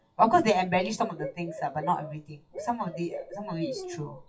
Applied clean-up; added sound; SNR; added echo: classical method WPE with log-MMSE.